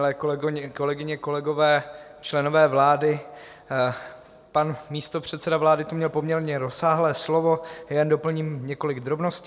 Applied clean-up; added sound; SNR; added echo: none; none; none; none.